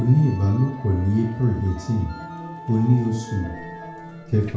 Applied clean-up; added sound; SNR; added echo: none; Musical instrument; 15 dB; reverberation time 0.5 s.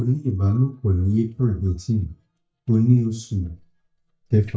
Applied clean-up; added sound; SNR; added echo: neural mask model DeepFilterNet 3.